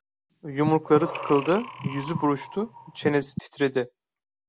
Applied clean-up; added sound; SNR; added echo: none; Breathing; 9 dB; none.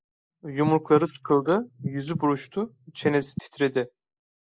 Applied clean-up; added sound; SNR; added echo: neural mask model Resemble Enhance denoiser.